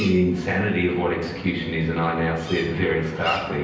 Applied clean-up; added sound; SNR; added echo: none; Bird vocalization, bird call, bird song; 16 dB; reverberation time 0.9 s.